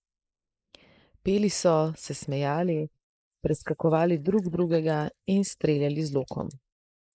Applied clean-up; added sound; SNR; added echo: neural mask model Resemble Enhance denoiser.